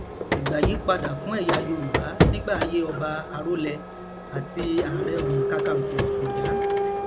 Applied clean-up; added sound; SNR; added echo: none; Printer; -3 dB; none.